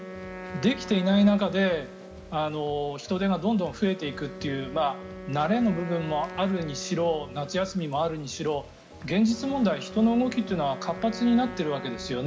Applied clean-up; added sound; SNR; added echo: none; Wind instrument, woodwind instrument; 15 dB; none.